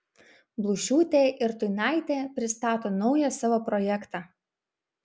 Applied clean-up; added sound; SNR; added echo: none; none; none; none.